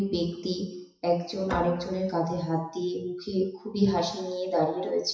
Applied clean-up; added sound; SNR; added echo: classical method WPE with log-MMSE.